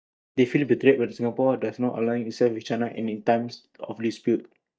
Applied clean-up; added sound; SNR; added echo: neural mask model DeepFilterNet 3.